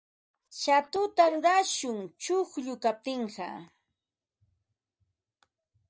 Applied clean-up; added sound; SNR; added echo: neural mask model DeepFilterNet 3.